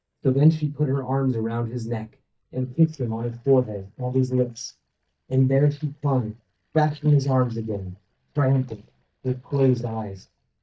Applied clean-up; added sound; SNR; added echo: neural mask model DeepFilterNet 3.